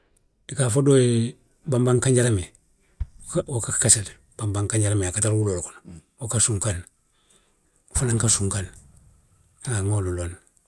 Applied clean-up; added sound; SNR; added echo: neural mask model DeepFilterNet 3.